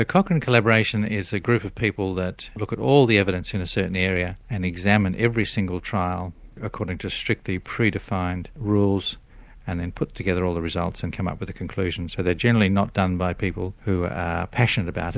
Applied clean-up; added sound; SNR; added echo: none; none; none; none.